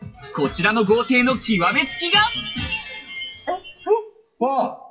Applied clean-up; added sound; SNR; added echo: classical method WPE with log-MMSE.